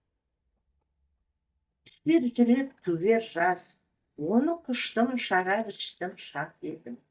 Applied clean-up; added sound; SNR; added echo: neural mask model DeepFilterNet 3.